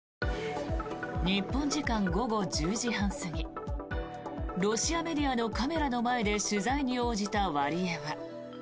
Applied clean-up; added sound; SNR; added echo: none; none; none; none.